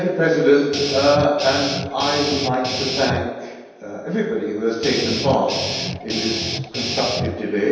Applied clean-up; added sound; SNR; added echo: none; Guitar; 5 dB; reverberation time 1.2 s.